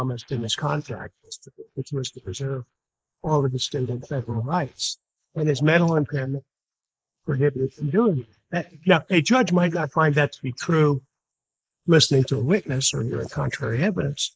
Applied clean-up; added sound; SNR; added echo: neural mask model Resemble Enhance denoiser.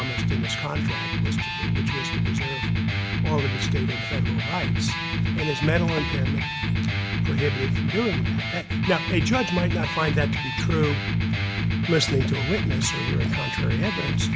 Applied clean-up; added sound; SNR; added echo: none; Electric guitar; -4 dB; none.